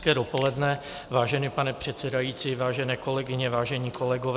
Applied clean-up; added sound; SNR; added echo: none; none; none; none.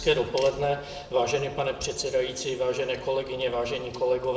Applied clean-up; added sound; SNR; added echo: none; none; none; reverberation time 0.6 s.